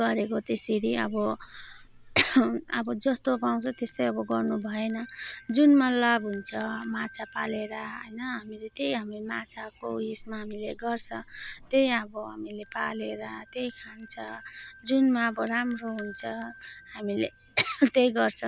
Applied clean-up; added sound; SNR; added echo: none; Bell; 11 dB; none.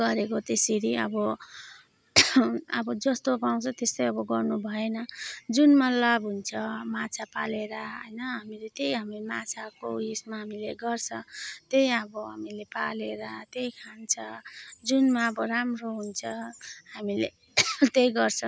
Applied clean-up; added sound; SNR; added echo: none; none; none; none.